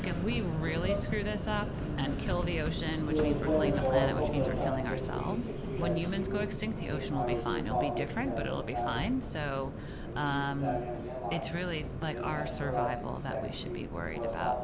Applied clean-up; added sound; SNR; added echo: none; Subway, metro, underground; -2 dB; none.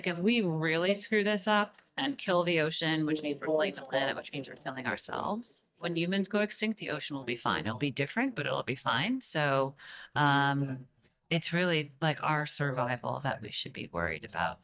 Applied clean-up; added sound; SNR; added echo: neural mask model DeepFilterNet 3.